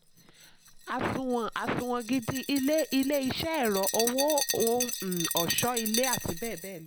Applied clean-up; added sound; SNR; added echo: none; Glass; 6 dB; none.